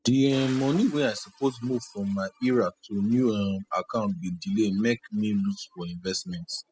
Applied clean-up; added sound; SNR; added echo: classical method spectral subtraction.